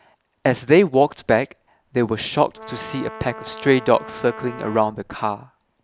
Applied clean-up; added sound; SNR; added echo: none; Brass instrument; 16 dB; none.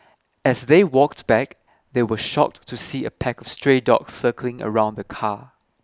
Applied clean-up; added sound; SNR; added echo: none; none; none; none.